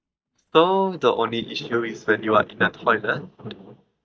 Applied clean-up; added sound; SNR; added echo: neural mask model DeepFilterNet 3.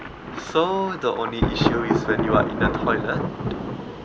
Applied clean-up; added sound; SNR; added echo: none; Thunder; -1 dB; none.